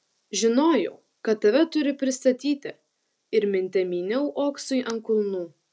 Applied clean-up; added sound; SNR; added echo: none; none; none; none.